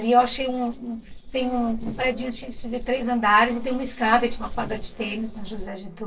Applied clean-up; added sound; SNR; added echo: neural separator model SepFormer DNS4.